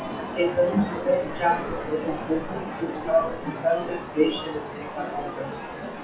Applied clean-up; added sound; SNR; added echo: classical method WPE with log-MMSE.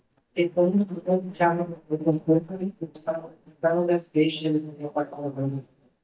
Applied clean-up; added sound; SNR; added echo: neural mask model DeepFilterNet 3.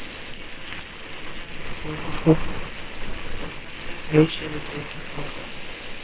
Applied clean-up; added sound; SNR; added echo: neural separator model SepFormer WHAMR!.